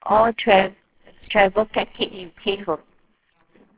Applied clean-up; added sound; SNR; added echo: neural separator model SepFormer WHAMR!.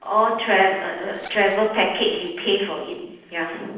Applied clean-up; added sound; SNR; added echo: neural separator model SepFormer DNS4.